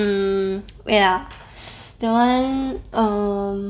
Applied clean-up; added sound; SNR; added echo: none; none; none; none.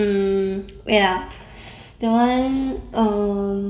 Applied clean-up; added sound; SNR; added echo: none; none; none; reverberation time 1.6 s.